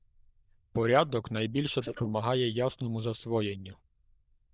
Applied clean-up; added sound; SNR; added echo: neural diffusion model UNIVERSE++.